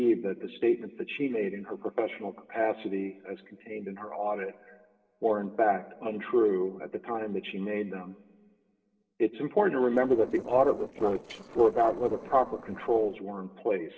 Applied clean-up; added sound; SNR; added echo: neural separator model SepFormer DNS4.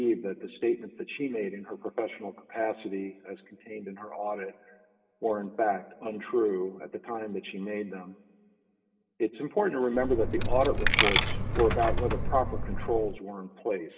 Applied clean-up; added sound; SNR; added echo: none; Coin (dropping); -4 dB; reverberation time 1.4 s.